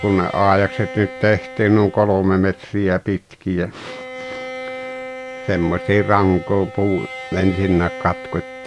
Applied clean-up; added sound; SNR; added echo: none; Bowed string instrument; 13 dB; none.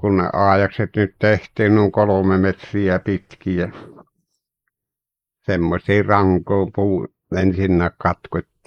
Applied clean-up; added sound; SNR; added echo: neural mask model Resemble Enhance denoiser.